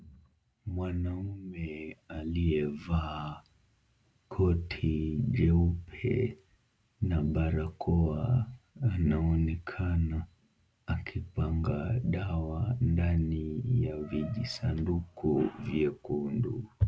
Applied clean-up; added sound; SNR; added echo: none; none; none; none.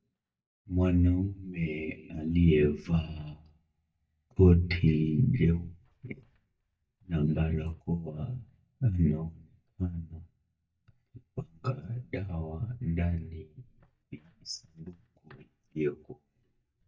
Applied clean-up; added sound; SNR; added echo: neural mask model DeepFilterNet 3.